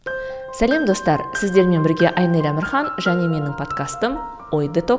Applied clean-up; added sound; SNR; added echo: none; none; none; none.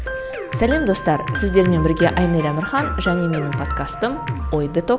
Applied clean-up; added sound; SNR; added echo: none; Drum kit; 8 dB; none.